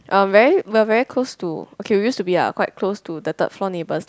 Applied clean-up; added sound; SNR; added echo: none; none; none; none.